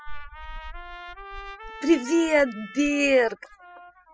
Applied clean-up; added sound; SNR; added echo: classical method spectral subtraction.